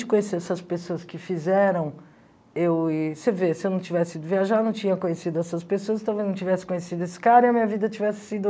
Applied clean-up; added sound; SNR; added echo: none; none; none; none.